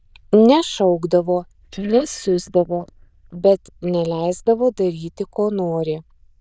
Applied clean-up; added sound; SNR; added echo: neural diffusion model UNIVERSE++.